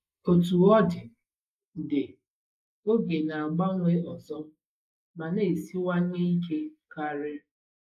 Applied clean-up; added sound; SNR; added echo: neural mask model Resemble Enhance denoiser.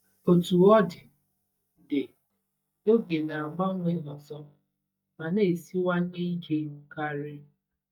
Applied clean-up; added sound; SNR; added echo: neural mask model DeepFilterNet 3.